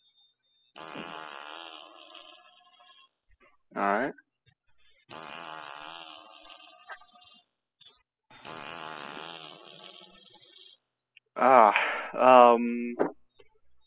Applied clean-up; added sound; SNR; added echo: classical method spectral subtraction.